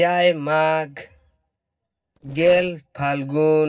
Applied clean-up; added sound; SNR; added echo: neural separator model SepFormer DNS4.